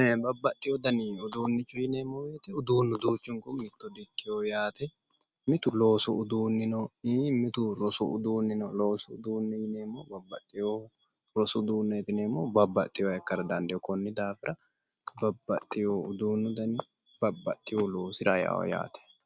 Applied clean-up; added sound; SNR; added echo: none; none; none; none.